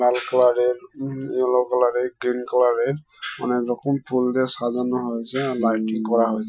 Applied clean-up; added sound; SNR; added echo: classical method Wiener filter.